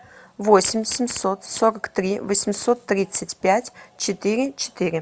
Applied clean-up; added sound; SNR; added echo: none; none; none; none.